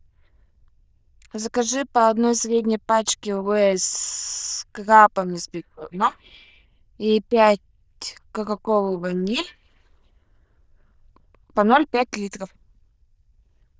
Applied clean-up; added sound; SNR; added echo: neural diffusion model UNIVERSE++.